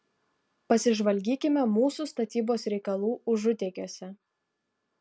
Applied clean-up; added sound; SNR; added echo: none; none; none; none.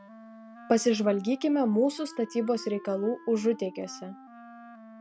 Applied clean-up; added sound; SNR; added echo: none; Wind instrument, woodwind instrument; 19 dB; none.